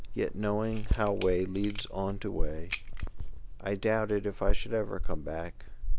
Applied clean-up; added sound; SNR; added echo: none; Camera; 19 dB; none.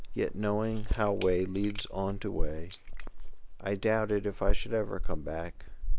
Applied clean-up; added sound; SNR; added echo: neural mask model Resemble Enhance denoiser.